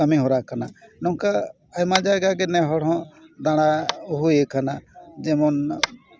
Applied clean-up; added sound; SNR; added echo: none; Tap; 14 dB; none.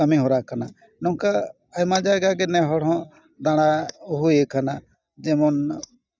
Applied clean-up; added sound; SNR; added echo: neural mask model DeepFilterNet 3.